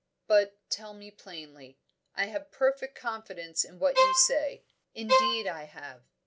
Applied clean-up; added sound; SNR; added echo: none; Bowed string instrument; -3 dB; none.